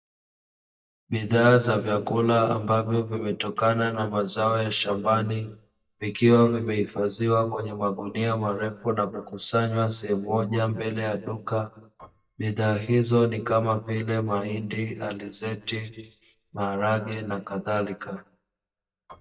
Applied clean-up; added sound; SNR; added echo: neural mask model DeepFilterNet 3.